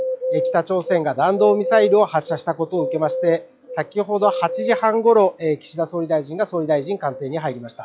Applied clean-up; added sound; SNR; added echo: classical method log-MMSE.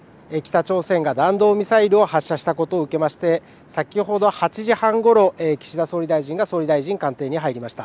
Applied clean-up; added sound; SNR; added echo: none; none; none; none.